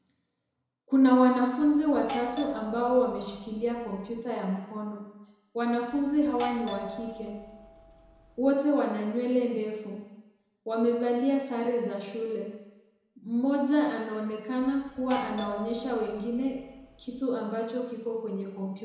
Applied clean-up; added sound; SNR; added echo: none; Doorbell; 13 dB; reverberation time 1.0 s.